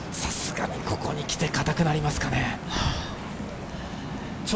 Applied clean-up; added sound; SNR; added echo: none; none; none; none.